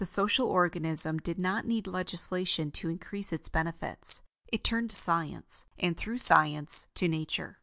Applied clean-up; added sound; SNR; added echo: none; none; none; none.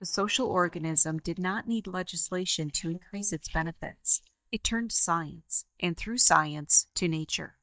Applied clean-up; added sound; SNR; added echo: neural mask model DeepFilterNet 3.